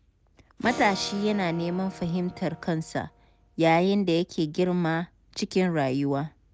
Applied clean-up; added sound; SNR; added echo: none; Acoustic guitar / Strum; 15 dB; none.